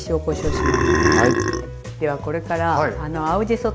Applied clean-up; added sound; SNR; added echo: none; Burping, eructation; -3 dB; none.